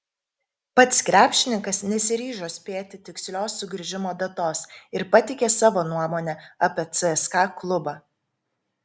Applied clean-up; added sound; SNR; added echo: none; none; none; none.